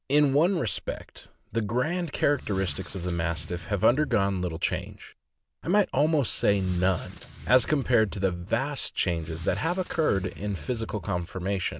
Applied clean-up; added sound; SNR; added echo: none; Squeak; 11 dB; none.